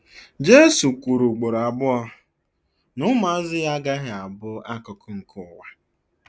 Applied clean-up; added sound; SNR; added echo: none; none; none; none.